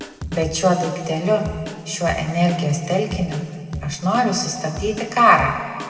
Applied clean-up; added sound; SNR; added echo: none; Drum kit; 14 dB; reverberation time 2.1 s.